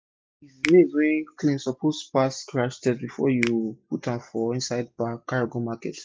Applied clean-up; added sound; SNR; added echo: classical method log-MMSE.